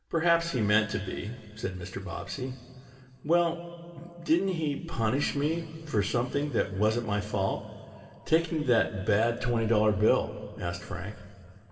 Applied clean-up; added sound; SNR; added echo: none; none; none; reverberation time 2.3 s.